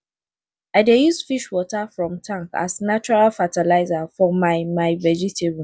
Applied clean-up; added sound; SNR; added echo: none; none; none; none.